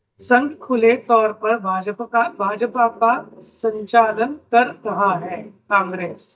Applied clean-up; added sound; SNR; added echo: neural mask model DeepFilterNet 3.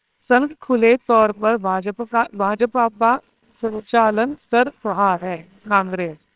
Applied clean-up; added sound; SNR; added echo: neural separator model SepFormer WHAMR!.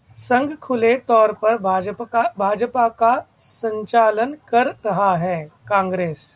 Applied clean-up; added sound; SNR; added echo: none; none; none; none.